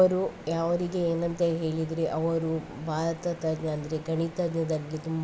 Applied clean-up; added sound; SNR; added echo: none; none; none; none.